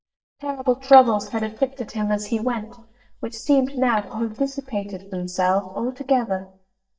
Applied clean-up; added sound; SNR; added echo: neural mask model DeepFilterNet 3.